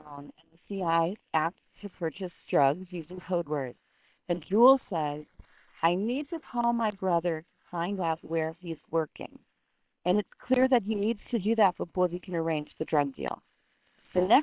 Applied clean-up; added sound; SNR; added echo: neural separator model SepFormer WHAM!.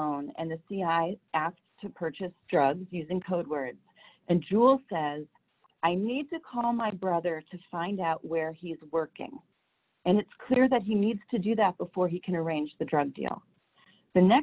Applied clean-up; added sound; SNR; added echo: none; none; none; none.